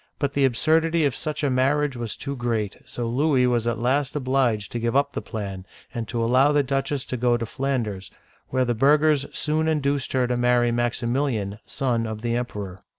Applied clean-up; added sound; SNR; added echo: none; none; none; none.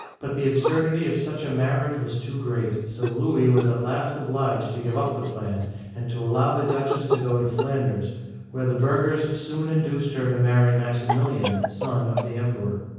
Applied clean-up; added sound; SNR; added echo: none; Cough; 10 dB; reverberation time 1.3 s.